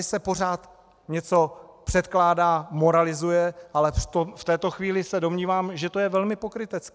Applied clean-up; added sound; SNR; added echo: none; none; none; none.